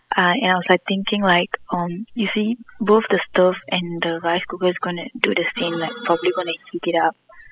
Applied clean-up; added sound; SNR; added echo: classical method spectral subtraction.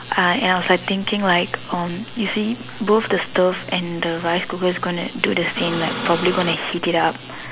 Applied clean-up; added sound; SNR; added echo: none; Printer; 6 dB; none.